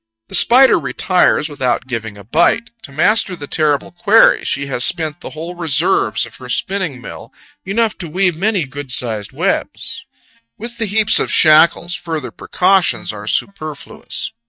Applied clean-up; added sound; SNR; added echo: neural mask model DeepFilterNet 3.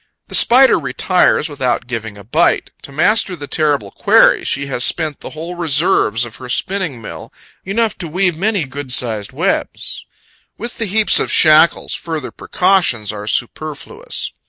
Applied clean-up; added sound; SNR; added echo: none; none; none; none.